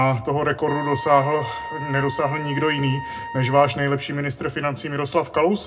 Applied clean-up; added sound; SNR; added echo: none; Trumpet; 10 dB; reverberation time 0.2 s.